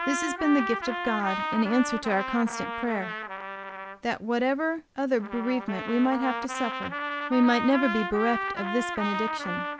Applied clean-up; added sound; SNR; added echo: none; Trumpet; 5 dB; none.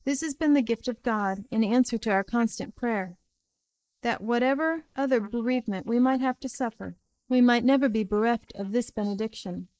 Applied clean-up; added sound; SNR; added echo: neural mask model Resemble Enhance denoiser.